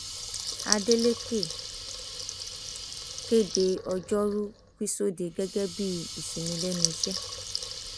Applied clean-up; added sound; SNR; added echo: none; Water tap, faucet / Liquid; 5 dB; none.